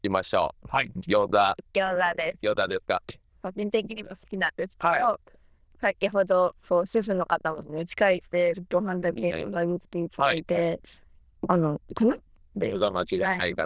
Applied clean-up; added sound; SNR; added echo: neural diffusion model UNIVERSE++.